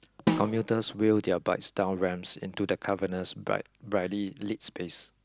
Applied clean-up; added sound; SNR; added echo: none; Snare drum; 2 dB; none.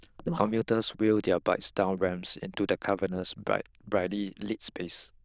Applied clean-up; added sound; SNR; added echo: neural diffusion model UNIVERSE++.